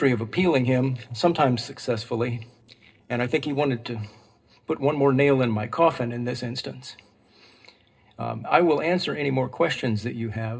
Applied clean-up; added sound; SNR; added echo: neural separator model SepFormer DNS4.